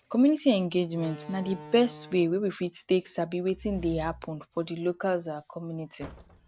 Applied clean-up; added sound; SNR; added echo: none; Slam; 19 dB; none.